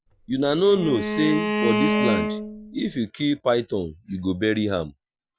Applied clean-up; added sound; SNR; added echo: none; Bowed string instrument; 1 dB; none.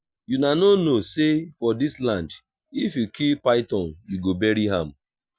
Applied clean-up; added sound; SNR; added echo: none; none; none; none.